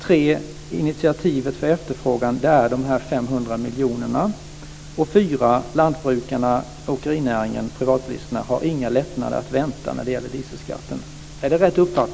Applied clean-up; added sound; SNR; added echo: none; none; none; none.